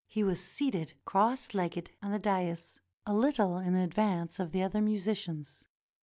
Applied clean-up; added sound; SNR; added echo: none; none; none; none.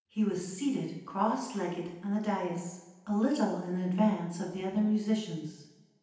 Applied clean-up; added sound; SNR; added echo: none; none; none; reverberation time 0.9 s.